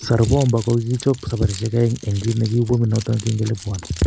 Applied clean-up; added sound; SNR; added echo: none; Keys jangling; 19 dB; none.